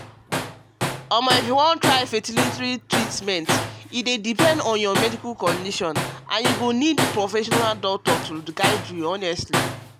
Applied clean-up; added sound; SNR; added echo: none; Tools; 3 dB; none.